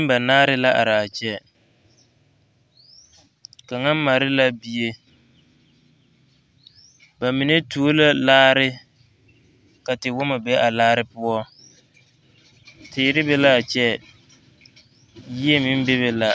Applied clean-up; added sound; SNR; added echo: none; none; none; none.